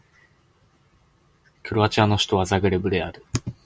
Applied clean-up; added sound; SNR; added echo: none; none; none; none.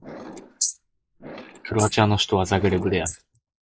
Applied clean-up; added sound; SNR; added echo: neural mask model Resemble Enhance denoiser.